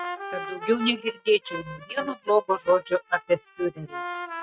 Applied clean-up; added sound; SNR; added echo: neural mask model RNNoise.